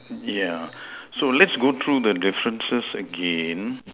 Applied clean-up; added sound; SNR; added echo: none; none; none; none.